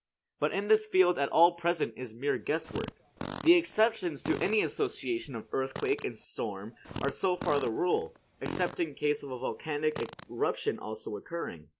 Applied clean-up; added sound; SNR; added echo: none; Fart; 13 dB; none.